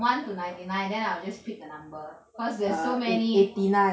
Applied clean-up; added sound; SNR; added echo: none; none; none; none.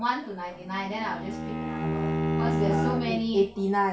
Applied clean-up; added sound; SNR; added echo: none; Bowed string instrument; 1 dB; none.